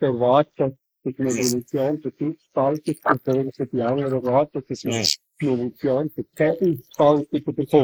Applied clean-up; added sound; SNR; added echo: neural mask model Resemble Enhance denoiser.